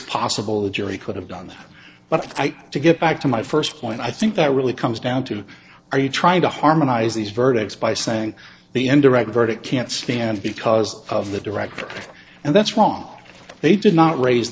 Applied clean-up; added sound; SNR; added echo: neural separator model SepFormer DNS4.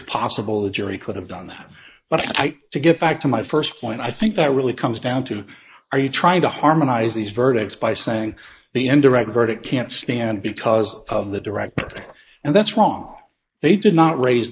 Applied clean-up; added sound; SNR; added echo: neural mask model Resemble Enhance denoiser.